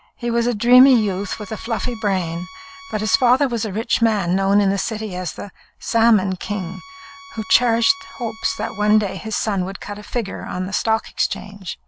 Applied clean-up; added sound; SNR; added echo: none; Bowed string instrument; 20 dB; none.